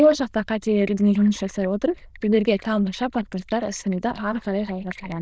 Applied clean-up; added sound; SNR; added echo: neural diffusion model UNIVERSE++.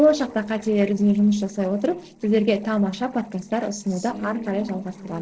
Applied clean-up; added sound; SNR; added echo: neural separator model SepFormer DNS4.